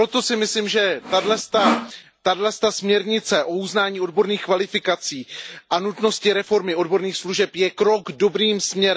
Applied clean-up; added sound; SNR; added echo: none; Sawing; 4 dB; none.